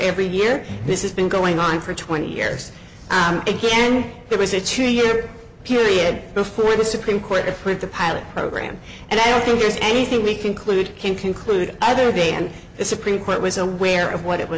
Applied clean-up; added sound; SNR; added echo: none; none; none; none.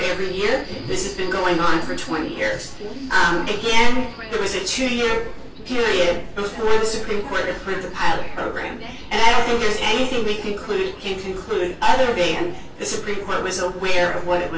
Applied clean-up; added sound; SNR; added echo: none; Subway, metro, underground; 18 dB; reverberation time 0.2 s.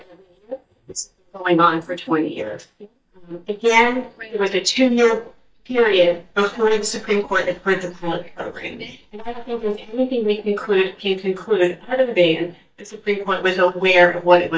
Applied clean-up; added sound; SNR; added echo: neural mask model DeepFilterNet 3.